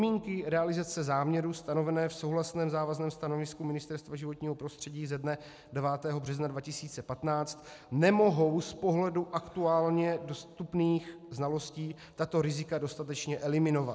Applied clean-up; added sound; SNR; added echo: none; none; none; none.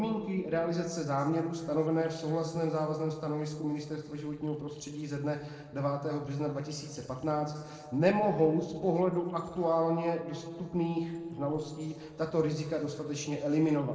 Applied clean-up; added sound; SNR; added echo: neural separator model SepFormer DNS4.